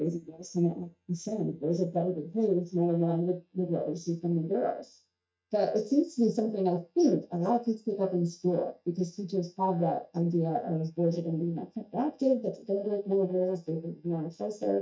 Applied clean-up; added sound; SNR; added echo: neural mask model DeepFilterNet 3.